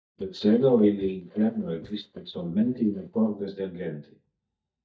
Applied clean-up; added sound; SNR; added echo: neural mask model DeepFilterNet 3.